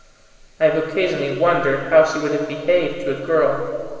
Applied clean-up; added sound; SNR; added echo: none; none; none; reverberation time 1.6 s.